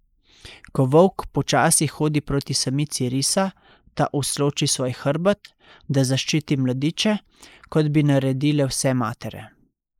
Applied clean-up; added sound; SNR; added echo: neural mask model Resemble Enhance denoiser.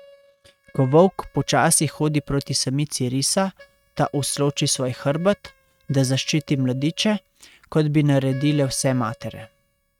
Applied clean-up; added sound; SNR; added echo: neural mask model RNNoise.